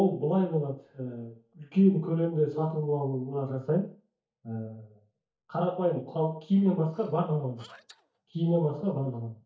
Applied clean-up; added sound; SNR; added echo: neural mask model DeepFilterNet 3.